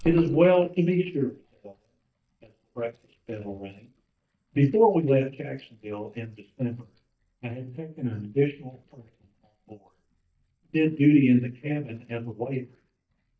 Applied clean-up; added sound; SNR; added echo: neural mask model DeepFilterNet 3.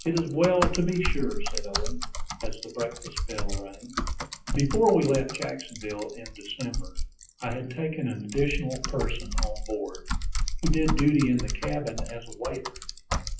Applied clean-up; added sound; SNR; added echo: classical method WPE with log-MMSE.